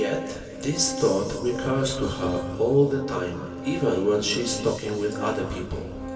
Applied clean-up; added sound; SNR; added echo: none; Organ; 11 dB; reverberation time 2.5 s.